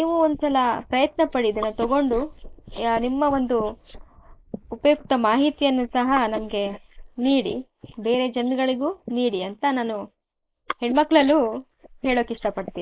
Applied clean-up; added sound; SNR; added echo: neural mask model Resemble Enhance denoiser.